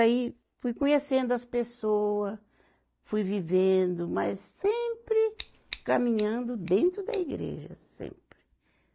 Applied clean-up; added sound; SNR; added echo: neural mask model DeepFilterNet 3.